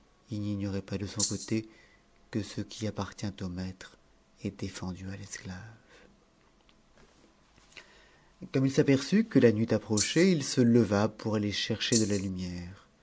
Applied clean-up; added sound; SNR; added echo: none; Rattle (instrument); 3 dB; none.